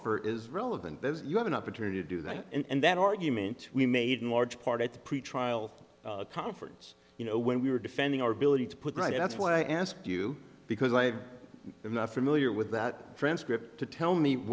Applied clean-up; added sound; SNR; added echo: none; none; none; none.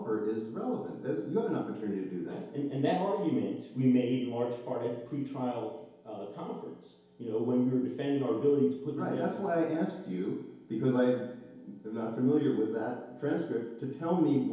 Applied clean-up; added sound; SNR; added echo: none; none; none; reverberation time 2.2 s.